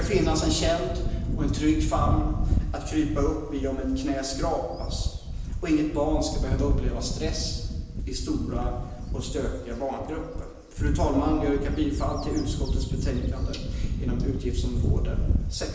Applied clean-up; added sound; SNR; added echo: none; Wind / Bird; -2 dB; reverberation time 1.0 s.